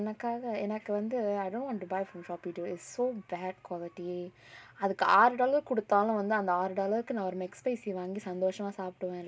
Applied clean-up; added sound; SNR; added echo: none; none; none; none.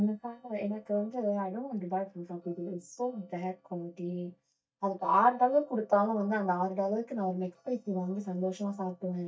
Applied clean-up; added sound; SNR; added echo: neural mask model DeepFilterNet 3.